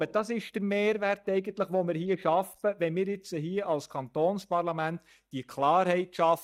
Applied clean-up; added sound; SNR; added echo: neural mask model DeepFilterNet 3.